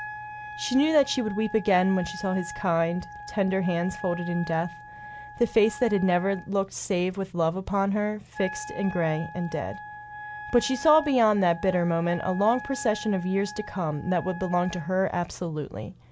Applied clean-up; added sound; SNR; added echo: none; Wind instrument, woodwind instrument; 15 dB; none.